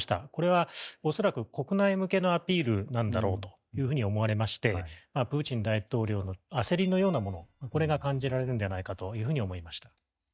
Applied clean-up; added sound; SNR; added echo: neural mask model DeepFilterNet 3.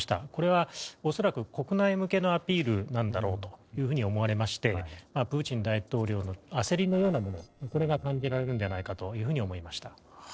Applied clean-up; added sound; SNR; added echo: neural separator model SepFormer DNS4.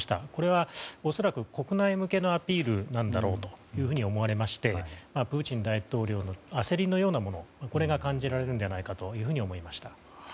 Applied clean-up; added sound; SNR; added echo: none; none; none; none.